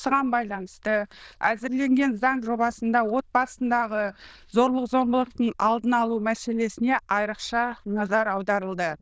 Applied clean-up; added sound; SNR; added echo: neural diffusion model UNIVERSE++.